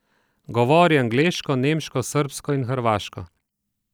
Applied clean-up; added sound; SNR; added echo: neural mask model DeepFilterNet 3.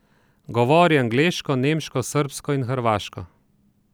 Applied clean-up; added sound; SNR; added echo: none; none; none; none.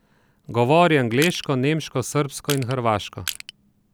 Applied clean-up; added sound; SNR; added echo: none; Crushing; 12 dB; none.